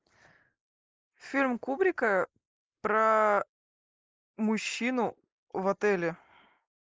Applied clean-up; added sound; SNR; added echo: neural mask model Resemble Enhance denoiser.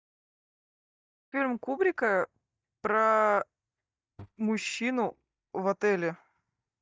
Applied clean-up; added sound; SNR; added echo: neural mask model DeepFilterNet 3.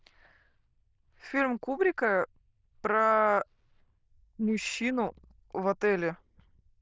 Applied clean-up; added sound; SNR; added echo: neural diffusion model UNIVERSE++.